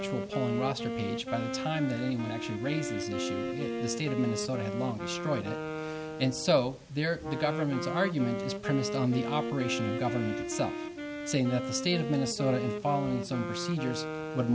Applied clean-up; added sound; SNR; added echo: none; Wind instrument, woodwind instrument + Bowed string instrument; 4 dB; none.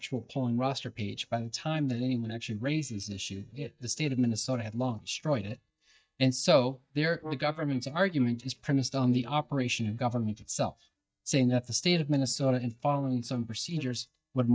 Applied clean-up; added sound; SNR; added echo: neural mask model DeepFilterNet 3.